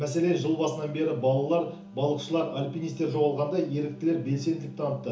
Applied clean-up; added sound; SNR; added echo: none; Wind instrument, woodwind instrument; 19 dB; reverberation time 0.7 s.